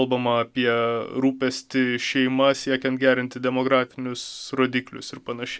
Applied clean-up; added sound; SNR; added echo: none; none; none; none.